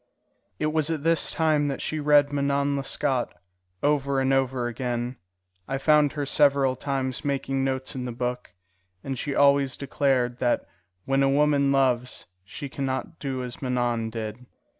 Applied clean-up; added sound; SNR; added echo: none; none; none; none.